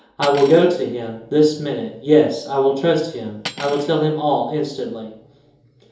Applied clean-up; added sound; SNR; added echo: none; Cutlery, silverware; 18 dB; reverberation time 2.8 s.